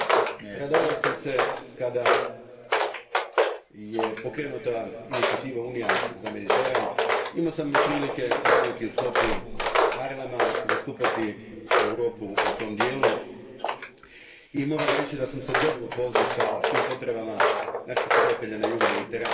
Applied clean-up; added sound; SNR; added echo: none; Walk, footsteps; -5 dB; reverberation time 2.5 s.